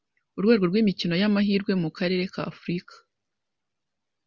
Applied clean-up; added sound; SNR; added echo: none; none; none; none.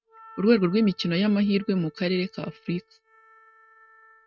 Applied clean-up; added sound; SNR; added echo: neural mask model RNNoise.